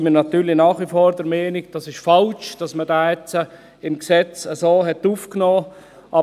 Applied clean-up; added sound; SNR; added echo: none; none; none; none.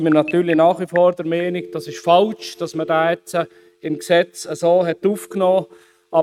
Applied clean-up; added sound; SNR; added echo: neural mask model RNNoise.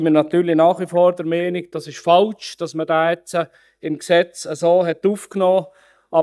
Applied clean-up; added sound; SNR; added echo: neural mask model DeepFilterNet 3.